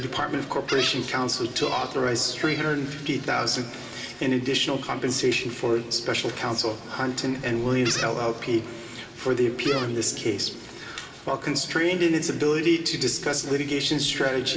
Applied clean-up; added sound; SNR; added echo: none; Gull, seagull; 15 dB; reverberation time 2.2 s.